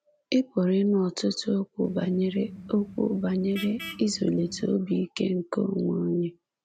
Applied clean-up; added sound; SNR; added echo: none; Vehicle horn, car horn, honking; 15 dB; none.